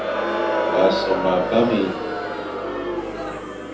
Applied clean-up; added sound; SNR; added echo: none; Crowd; 0 dB; reverberation time 0.7 s.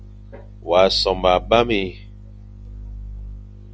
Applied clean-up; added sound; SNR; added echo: none; none; none; none.